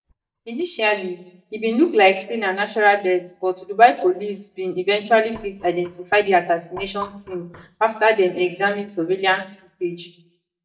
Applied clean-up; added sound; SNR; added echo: neural mask model DeepFilterNet 3.